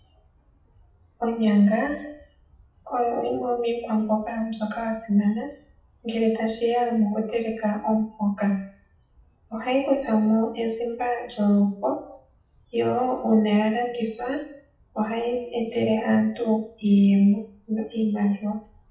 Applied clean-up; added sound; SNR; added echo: classical method WPE with log-MMSE.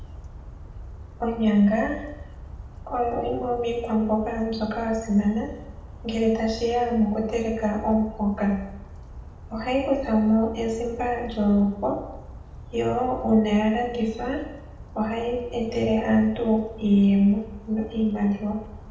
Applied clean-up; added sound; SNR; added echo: none; Bird vocalization, bird call, bird song; 15 dB; reverberation time 0.8 s.